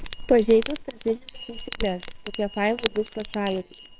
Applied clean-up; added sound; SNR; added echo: neural separator model SepFormer WHAMR!.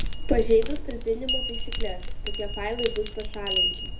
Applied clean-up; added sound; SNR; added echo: none; Chime; -2 dB; reverberation time 0.3 s.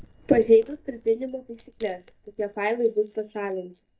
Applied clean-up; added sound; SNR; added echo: neural mask model DeepFilterNet 3.